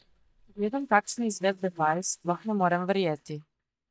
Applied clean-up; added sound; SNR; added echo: neural mask model DeepFilterNet 3.